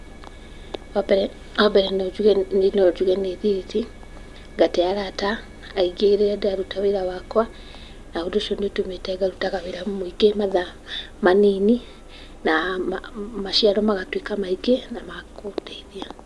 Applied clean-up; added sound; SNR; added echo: none; Engine; 18 dB; none.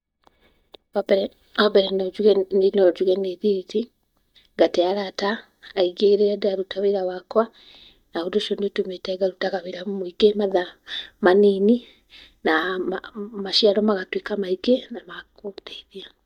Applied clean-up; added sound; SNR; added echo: neural mask model DeepFilterNet 3.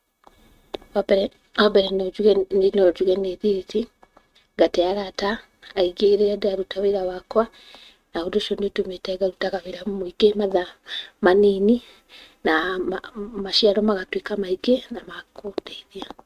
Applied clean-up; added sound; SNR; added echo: neural mask model RNNoise.